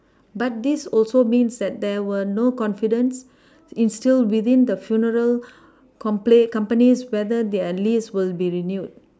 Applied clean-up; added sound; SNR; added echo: none; none; none; none.